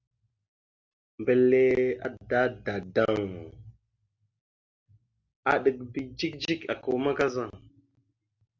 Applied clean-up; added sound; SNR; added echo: none; none; none; none.